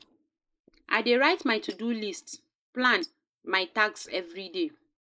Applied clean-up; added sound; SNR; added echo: neural mask model Resemble Enhance denoiser.